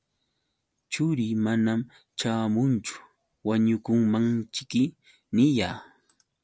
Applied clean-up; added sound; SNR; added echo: none; none; none; none.